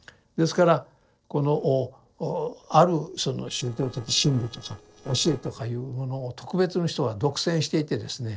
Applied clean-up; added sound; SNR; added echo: neural separator model SepFormer DNS4.